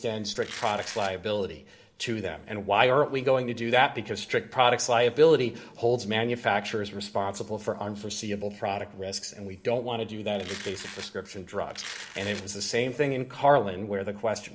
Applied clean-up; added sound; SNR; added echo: none; Domestic sounds, home sounds; 15 dB; reverberation time 0.4 s.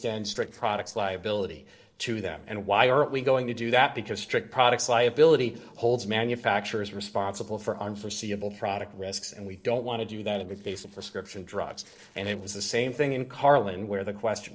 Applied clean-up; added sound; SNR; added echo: neural separator model SepFormer DNS4.